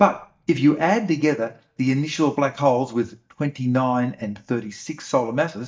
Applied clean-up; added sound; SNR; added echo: neural mask model DeepFilterNet 3.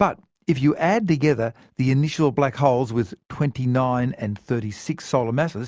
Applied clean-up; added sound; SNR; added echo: none; none; none; none.